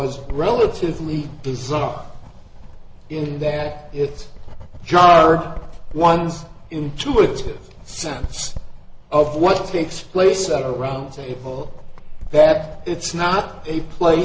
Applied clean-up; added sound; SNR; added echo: none; Writing; 12 dB; none.